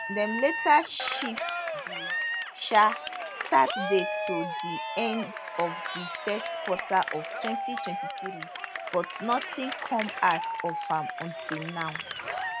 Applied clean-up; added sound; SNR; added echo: none; Cheering; 4 dB; none.